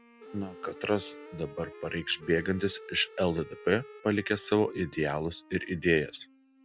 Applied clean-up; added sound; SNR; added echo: none; Wind instrument, woodwind instrument + Telephone; 18 dB; none.